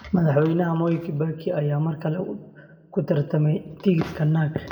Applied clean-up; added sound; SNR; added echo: none; none; none; reverberation time 1.1 s.